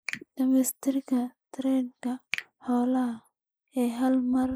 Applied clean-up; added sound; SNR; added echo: neural mask model Resemble Enhance denoiser.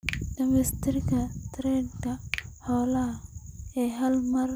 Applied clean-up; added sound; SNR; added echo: none; Finger snapping; 16 dB; none.